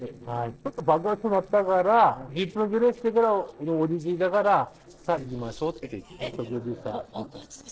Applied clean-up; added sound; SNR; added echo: neural separator model SepFormer DNS4.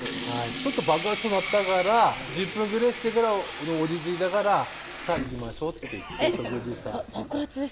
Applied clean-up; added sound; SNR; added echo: none; Sink (filling or washing) / Water tap, faucet; 4 dB; none.